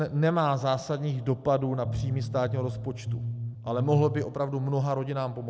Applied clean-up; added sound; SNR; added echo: none; Bass guitar; 5 dB; none.